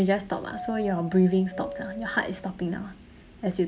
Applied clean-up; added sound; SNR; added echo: none; Doorbell; 12 dB; none.